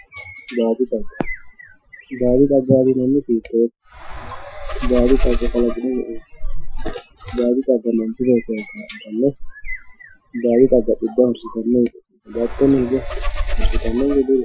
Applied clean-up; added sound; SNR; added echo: classical method Wiener filter.